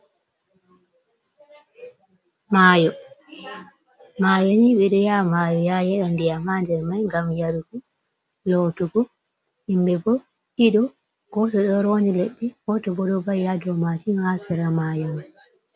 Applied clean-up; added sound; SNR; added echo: none; none; none; none.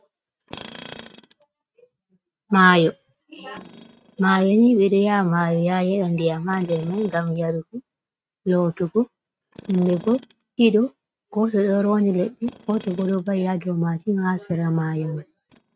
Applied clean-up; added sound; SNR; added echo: neural mask model RNNoise.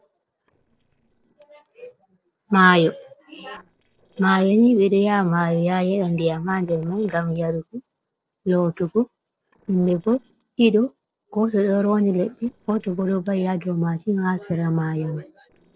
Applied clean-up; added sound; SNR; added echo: neural separator model SepFormer DNS4.